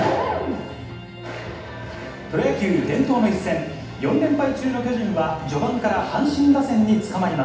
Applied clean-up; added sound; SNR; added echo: none; none; none; reverberation time 0.8 s.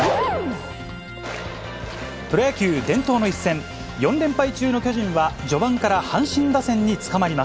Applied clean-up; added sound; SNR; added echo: none; none; none; none.